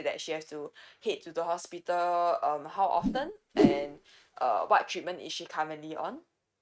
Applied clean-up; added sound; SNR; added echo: neural mask model RNNoise.